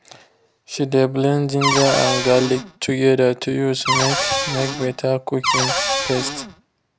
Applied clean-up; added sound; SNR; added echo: none; Cupboard open or close / Door; 2 dB; none.